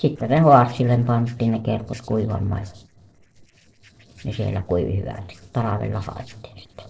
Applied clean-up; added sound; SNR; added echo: neural separator model SepFormer DNS4.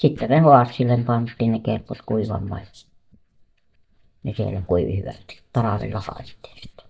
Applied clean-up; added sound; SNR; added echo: neural mask model DeepFilterNet 3.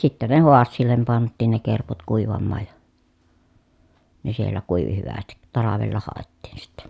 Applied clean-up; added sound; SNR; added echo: none; none; none; none.